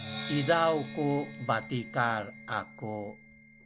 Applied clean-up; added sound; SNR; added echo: none; Bell + Percussion; 11 dB; none.